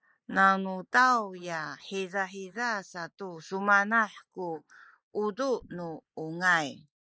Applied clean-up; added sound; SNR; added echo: neural mask model Resemble Enhance denoiser.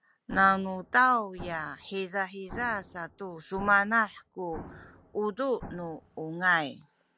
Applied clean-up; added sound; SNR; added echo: none; Explosion; 18 dB; none.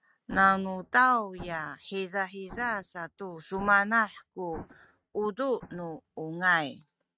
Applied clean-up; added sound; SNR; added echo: neural mask model RNNoise.